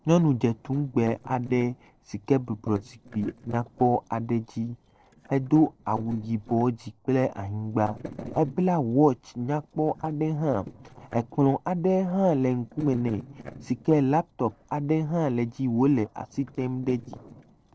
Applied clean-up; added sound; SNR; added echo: neural separator model SepFormer DNS4.